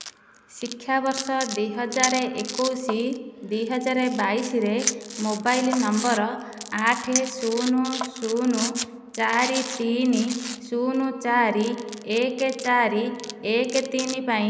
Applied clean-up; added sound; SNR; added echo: none; Domestic sounds, home sounds + Chink, clink; 10 dB; none.